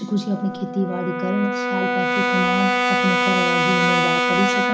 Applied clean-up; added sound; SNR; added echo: none; Brass instrument; -4 dB; reverberation time 1.6 s.